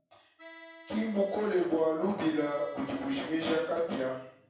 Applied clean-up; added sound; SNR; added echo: none; Accordion; 18 dB; reverberation time 0.6 s.